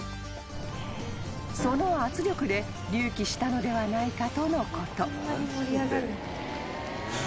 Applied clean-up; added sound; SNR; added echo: none; Drum; 17 dB; none.